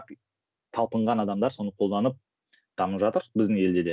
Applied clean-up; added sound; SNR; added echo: none; none; none; none.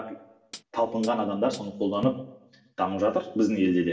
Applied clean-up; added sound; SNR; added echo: none; Hi-hat; 14 dB; reverberation time 0.7 s.